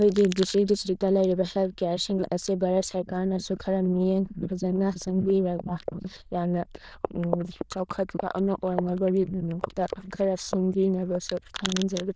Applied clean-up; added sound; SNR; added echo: neural diffusion model UNIVERSE++.